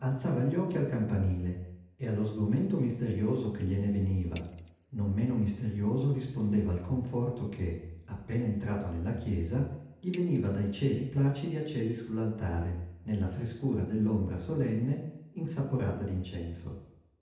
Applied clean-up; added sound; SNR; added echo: none; Bicycle bell; 11 dB; reverberation time 0.8 s.